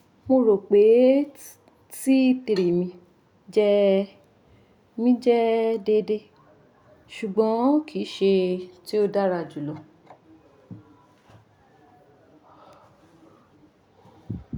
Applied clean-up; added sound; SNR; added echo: none; none; none; none.